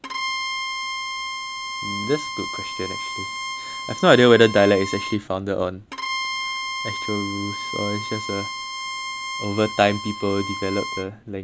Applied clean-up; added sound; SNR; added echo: none; Bowed string instrument; 6 dB; none.